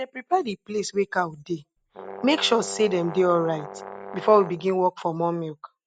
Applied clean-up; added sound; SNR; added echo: none; Brass instrument; 13 dB; none.